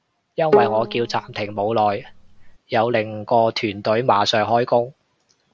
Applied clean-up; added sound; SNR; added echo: none; Bowed string instrument; 4 dB; none.